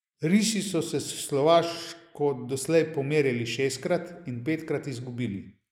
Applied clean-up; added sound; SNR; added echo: neural mask model Resemble Enhance denoiser.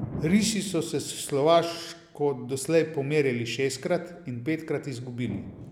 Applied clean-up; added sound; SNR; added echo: none; Thunder; 16 dB; none.